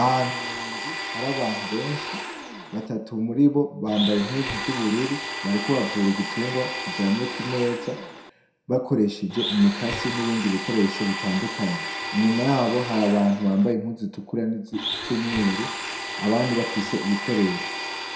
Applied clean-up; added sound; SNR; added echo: none; Domestic sounds, home sounds; 7 dB; reverberation time 0.6 s.